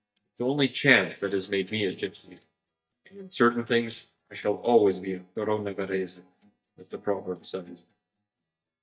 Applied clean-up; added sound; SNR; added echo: neural mask model DeepFilterNet 3.